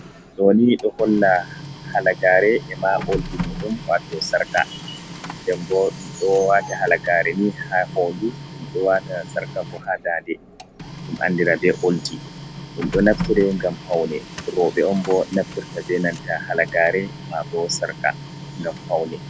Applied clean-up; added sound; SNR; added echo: none; Printer; 12 dB; none.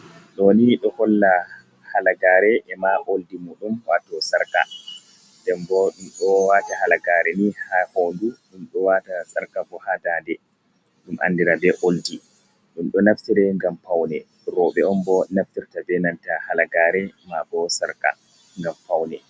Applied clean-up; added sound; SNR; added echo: none; none; none; none.